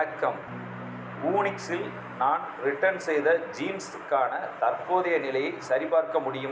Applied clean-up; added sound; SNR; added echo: none; Electric guitar / Strum; 14 dB; none.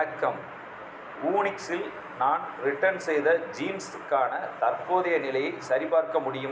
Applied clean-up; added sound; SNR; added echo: none; none; none; none.